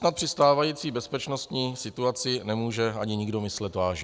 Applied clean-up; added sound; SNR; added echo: none; none; none; none.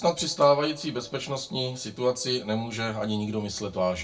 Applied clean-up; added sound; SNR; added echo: none; none; none; reverberation time 0.2 s.